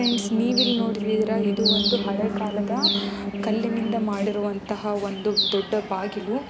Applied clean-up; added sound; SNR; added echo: none; Bird; 6 dB; none.